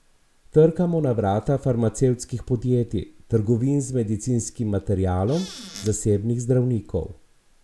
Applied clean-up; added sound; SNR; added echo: none; Squeak / Cupboard open or close; 17 dB; none.